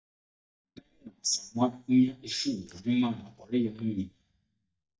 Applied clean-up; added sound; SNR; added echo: neural mask model DeepFilterNet 3.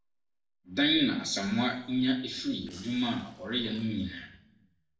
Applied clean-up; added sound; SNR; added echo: neural separator model SepFormer DNS4.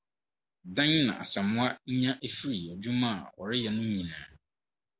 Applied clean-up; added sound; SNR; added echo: none; none; none; none.